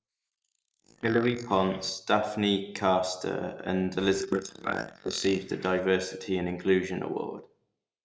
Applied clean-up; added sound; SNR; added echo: neural mask model Resemble Enhance denoiser.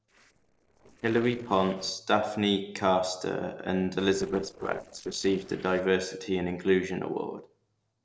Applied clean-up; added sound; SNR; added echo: neural separator model SepFormer DNS4.